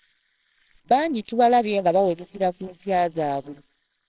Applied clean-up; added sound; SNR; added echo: neural separator model SepFormer WHAMR!.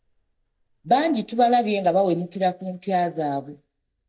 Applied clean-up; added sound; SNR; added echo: neural mask model DeepFilterNet 3.